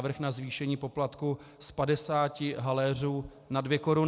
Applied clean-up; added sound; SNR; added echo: none; none; none; none.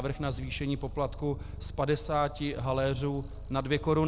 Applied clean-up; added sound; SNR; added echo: none; Purr; 10 dB; none.